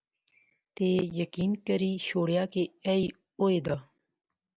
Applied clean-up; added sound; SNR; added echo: none; none; none; none.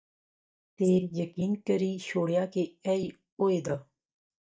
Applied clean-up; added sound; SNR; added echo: neural mask model DeepFilterNet 3.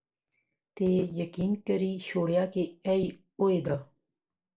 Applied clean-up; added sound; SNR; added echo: neural separator model SepFormer DNS4.